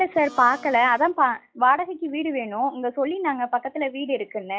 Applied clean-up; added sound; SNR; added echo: classical method log-MMSE.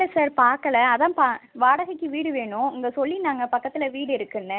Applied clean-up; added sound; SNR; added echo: none; none; none; none.